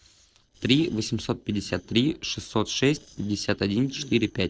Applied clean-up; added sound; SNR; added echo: neural separator model SepFormer DNS4.